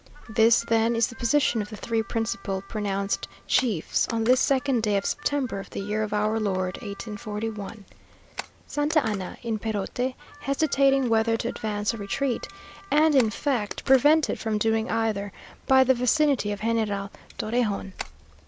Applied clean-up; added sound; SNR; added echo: none; Camera + Harmonica; 20 dB; none.